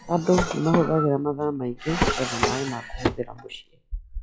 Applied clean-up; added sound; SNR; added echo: classical method log-MMSE.